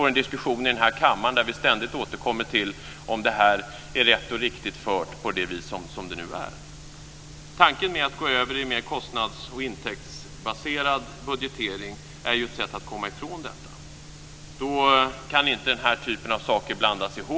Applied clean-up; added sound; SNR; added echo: none; none; none; none.